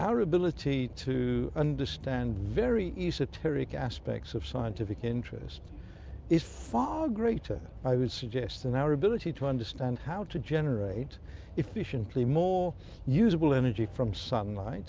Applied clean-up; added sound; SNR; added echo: none; none; none; none.